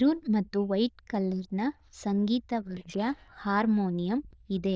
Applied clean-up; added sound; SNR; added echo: neural diffusion model UNIVERSE++.